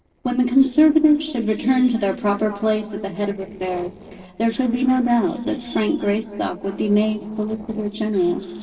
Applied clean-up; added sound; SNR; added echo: neural separator model SepFormer DNS4.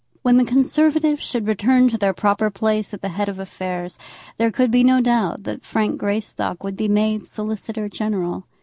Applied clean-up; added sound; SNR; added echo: none; none; none; none.